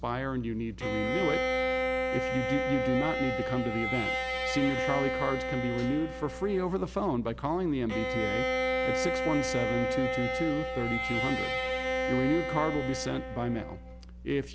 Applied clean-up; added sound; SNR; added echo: none; Bowed string instrument; 0 dB; none.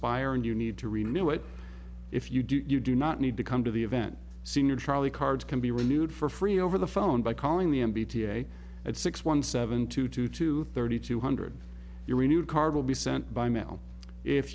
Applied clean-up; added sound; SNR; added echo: none; none; none; none.